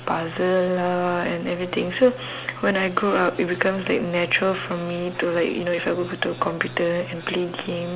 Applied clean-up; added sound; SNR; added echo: none; none; none; none.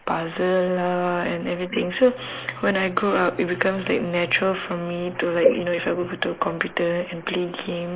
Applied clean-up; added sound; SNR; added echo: neural mask model Resemble Enhance denoiser.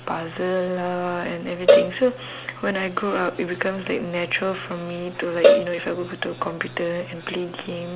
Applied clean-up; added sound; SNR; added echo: none; Cowbell; -3 dB; none.